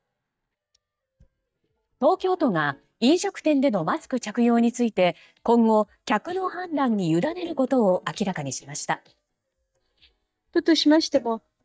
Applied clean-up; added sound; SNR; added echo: neural mask model DeepFilterNet 3.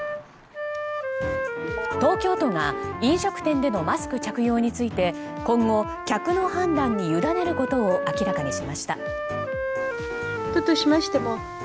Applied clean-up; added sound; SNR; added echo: none; Wind instrument, woodwind instrument; 5 dB; none.